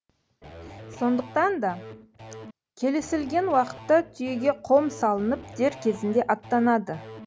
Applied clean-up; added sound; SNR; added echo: none; Electric guitar / Bass guitar; 17 dB; none.